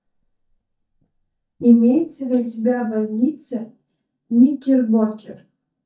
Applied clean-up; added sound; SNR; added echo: neural mask model DeepFilterNet 3.